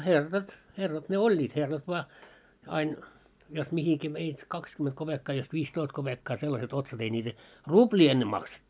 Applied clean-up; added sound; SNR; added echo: none; none; none; none.